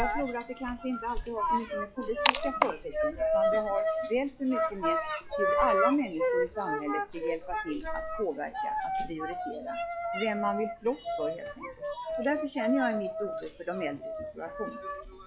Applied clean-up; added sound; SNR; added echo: classical method log-MMSE.